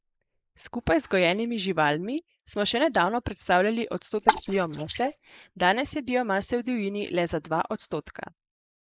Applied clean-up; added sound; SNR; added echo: neural mask model Resemble Enhance denoiser.